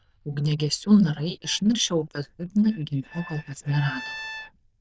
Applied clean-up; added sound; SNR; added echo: neural diffusion model UNIVERSE++.